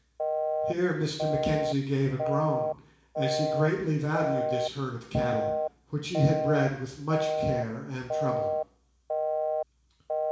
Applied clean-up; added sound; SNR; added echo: none; Telephone; 0 dB; reverberation time 0.7 s.